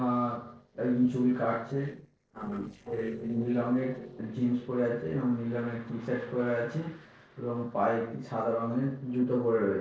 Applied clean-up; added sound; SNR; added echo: neural separator model SepFormer DNS4.